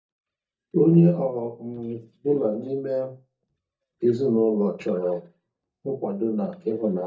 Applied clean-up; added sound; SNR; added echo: neural mask model DeepFilterNet 3.